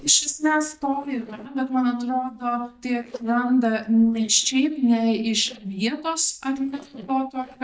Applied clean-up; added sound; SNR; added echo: neural mask model DeepFilterNet 3.